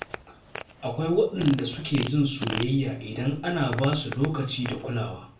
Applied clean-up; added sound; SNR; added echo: none; Fart; 13 dB; reverberation time 0.3 s.